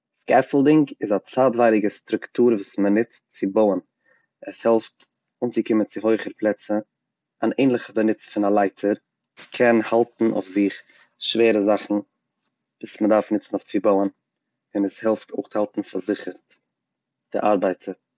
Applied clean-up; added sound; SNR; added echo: none; none; none; none.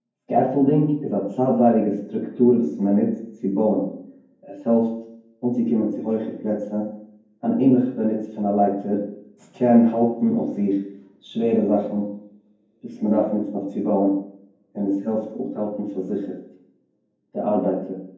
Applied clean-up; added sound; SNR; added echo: none; none; none; reverberation time 0.9 s.